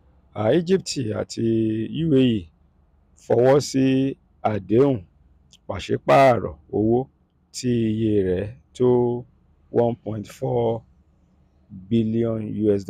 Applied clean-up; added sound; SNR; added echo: none; none; none; none.